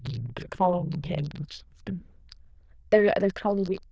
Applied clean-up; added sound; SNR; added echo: neural diffusion model UNIVERSE++.